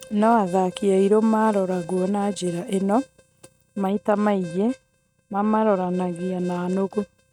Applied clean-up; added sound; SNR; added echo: neural mask model RNNoise.